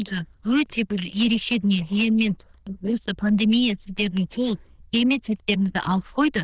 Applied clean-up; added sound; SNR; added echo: neural diffusion model UNIVERSE++.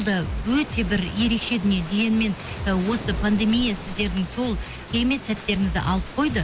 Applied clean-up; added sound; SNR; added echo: none; Waves, surf; 14 dB; none.